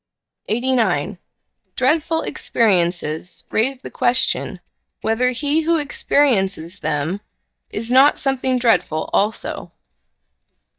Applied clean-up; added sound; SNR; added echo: neural mask model DeepFilterNet 3.